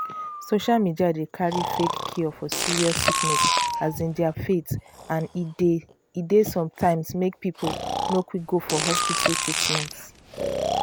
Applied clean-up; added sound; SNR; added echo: none; Breathing + Fart; 3 dB; none.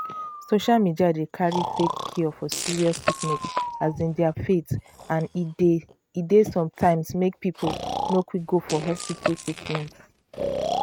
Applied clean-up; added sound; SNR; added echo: neural mask model RNNoise.